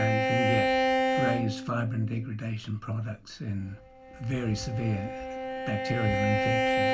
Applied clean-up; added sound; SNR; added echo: none; Bowed string instrument; -2 dB; reverberation time 0.2 s.